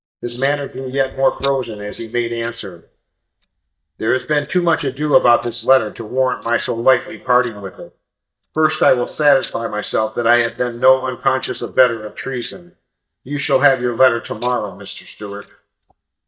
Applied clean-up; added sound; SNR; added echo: neural mask model DeepFilterNet 3.